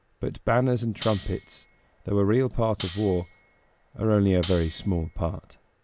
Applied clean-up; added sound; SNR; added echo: none; Cutlery, silverware; 8 dB; none.